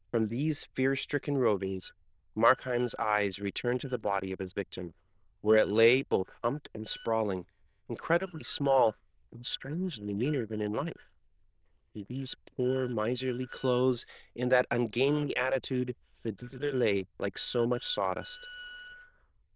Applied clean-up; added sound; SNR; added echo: neural diffusion model UNIVERSE++.